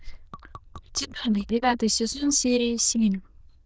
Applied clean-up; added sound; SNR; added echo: neural diffusion model UNIVERSE++.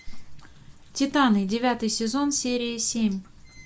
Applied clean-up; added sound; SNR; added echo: none; none; none; none.